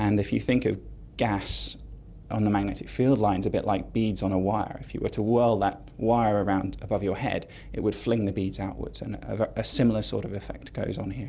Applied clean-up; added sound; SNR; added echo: none; none; none; none.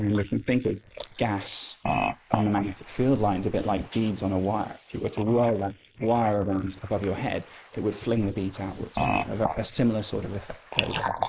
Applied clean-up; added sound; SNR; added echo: neural mask model Resemble Enhance denoiser.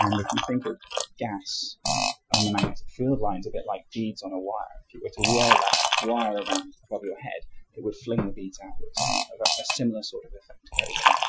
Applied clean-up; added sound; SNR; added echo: classical method Wiener filter.